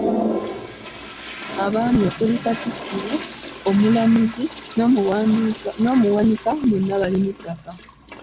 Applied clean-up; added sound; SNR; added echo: none; Toilet flush; 10 dB; none.